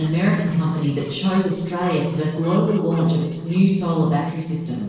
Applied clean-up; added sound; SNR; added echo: neural separator model SepFormer DNS4.